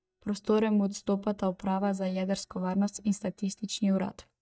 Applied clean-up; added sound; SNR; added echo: neural mask model DeepFilterNet 3.